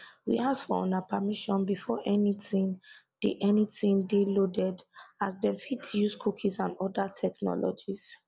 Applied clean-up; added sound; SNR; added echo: none; none; none; none.